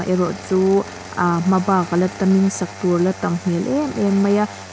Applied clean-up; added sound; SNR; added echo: none; Engine starting; 15 dB; none.